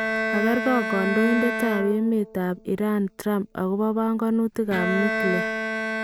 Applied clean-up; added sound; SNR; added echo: none; Bowed string instrument; 4 dB; none.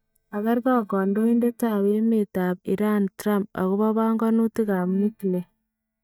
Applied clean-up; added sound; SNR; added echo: neural mask model DeepFilterNet 3.